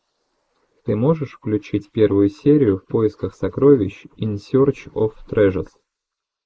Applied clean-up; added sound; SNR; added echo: neural mask model Resemble Enhance denoiser.